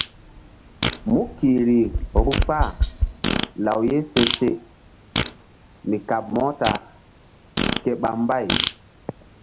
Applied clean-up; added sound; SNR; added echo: none; Tap + Fart; 2 dB; none.